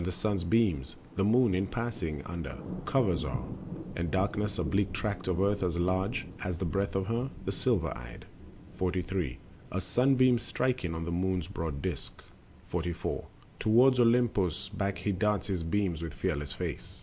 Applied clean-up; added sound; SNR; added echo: none; Thunder; 14 dB; none.